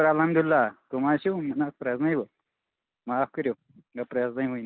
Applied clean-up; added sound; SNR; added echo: none; none; none; none.